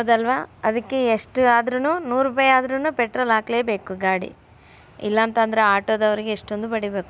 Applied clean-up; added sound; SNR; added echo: none; none; none; none.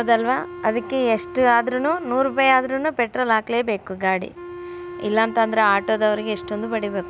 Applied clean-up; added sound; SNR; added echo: none; Wind instrument, woodwind instrument; 15 dB; none.